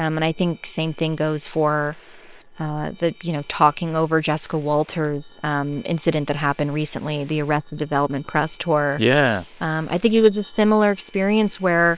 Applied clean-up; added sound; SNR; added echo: neural separator model SepFormer WHAM!.